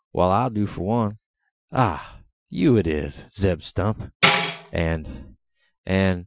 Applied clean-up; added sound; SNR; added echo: classical method Wiener filter.